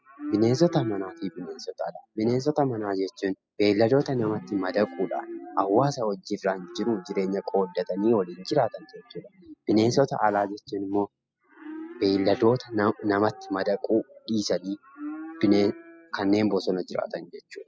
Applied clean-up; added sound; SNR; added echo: classical method spectral subtraction.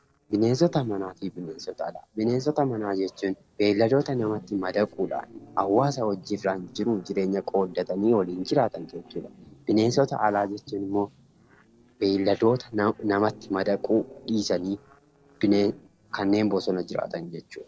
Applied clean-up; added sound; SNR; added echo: neural separator model SepFormer DNS4.